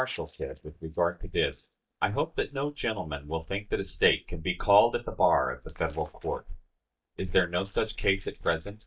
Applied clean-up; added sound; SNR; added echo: neural mask model DeepFilterNet 3.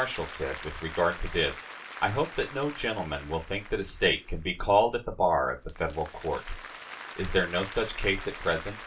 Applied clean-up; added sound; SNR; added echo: none; Applause; 15 dB; reverberation time 0.2 s.